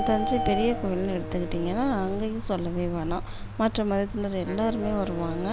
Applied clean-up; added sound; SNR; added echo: none; Bird + Wind instrument, woodwind instrument; 8 dB; none.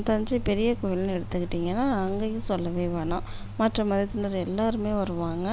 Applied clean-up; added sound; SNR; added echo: none; none; none; none.